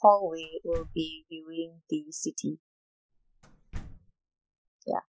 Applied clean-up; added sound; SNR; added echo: classical method spectral subtraction.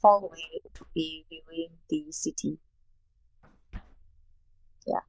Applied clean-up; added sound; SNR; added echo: neural diffusion model UNIVERSE++.